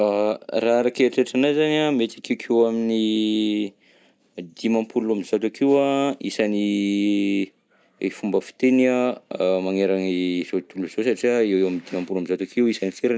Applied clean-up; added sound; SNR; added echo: none; none; none; none.